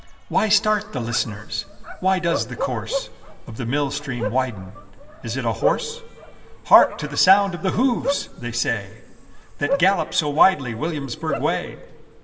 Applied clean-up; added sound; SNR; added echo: none; Bark; 9 dB; reverberation time 2.4 s.